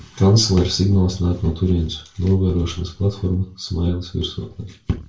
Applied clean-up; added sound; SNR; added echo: none; none; none; reverberation time 0.3 s.